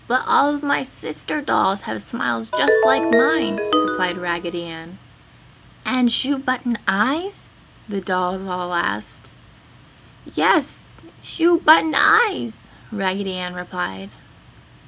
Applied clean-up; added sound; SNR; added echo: none; Ringtone; -2 dB; none.